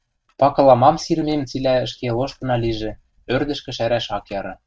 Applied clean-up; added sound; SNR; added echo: neural mask model RNNoise.